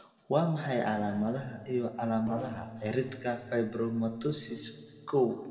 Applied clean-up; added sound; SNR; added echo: neural separator model SepFormer DNS4.